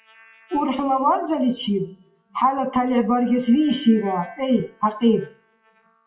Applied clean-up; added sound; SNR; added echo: classical method WPE with log-MMSE.